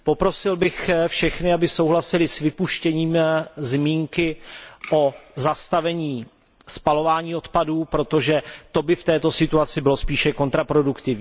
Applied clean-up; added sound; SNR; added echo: none; none; none; none.